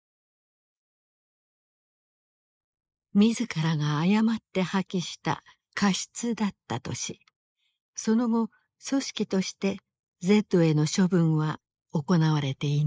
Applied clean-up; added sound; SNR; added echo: neural mask model Resemble Enhance denoiser.